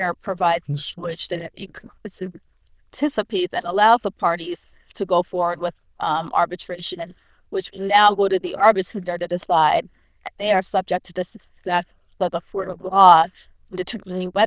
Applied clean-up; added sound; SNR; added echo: neural diffusion model UNIVERSE++.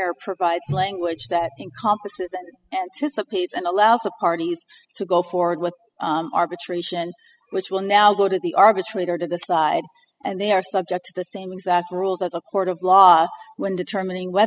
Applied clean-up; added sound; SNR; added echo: classical method spectral subtraction.